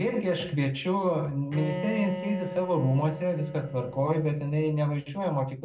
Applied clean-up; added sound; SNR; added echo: none; Bowed string instrument; 12 dB; reverberation time 0.3 s.